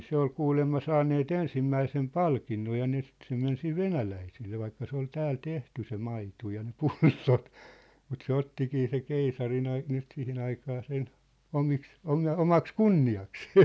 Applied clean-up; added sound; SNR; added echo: none; none; none; none.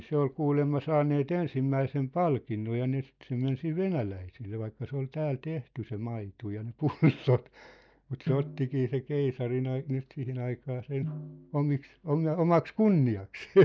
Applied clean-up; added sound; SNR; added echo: neural mask model DeepFilterNet 3.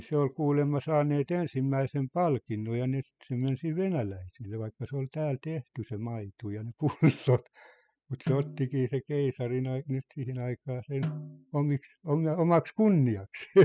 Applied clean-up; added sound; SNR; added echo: classical method spectral subtraction.